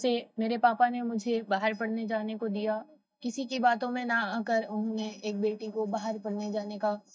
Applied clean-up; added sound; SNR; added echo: neural mask model DeepFilterNet 3.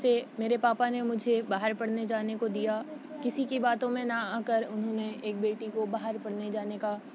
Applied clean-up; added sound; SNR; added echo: none; none; none; none.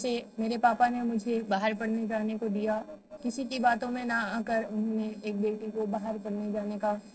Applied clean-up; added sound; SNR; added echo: neural separator model SepFormer DNS4.